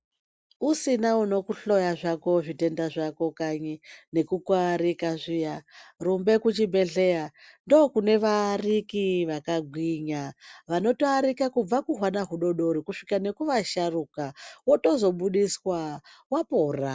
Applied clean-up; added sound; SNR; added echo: none; none; none; none.